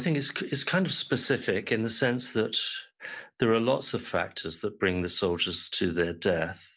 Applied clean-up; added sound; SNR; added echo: none; none; none; none.